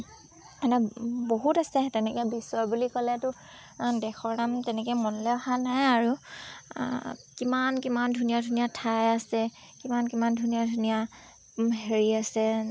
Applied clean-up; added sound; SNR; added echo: none; none; none; none.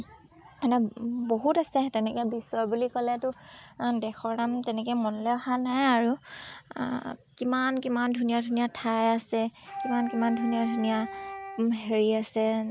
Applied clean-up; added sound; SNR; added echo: none; Wind instrument, woodwind instrument; 11 dB; none.